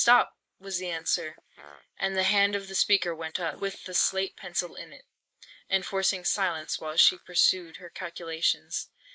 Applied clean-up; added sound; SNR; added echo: neural mask model Resemble Enhance denoiser.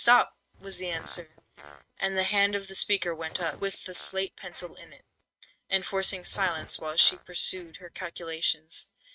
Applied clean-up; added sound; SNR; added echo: neural mask model RNNoise.